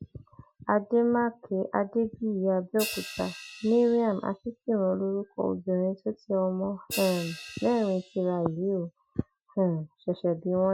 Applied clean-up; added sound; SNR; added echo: classical method Wiener filter.